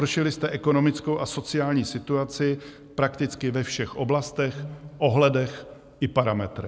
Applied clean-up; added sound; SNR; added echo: none; none; none; none.